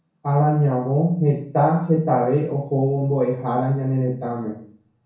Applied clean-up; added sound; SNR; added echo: none; none; none; reverberation time 0.5 s.